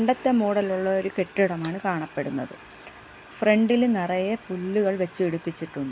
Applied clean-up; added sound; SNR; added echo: none; none; none; none.